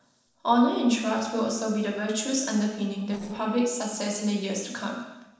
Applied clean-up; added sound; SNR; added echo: neural separator model SepFormer DNS4.